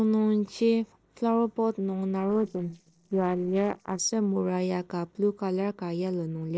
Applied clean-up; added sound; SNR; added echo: neural separator model SepFormer DNS4.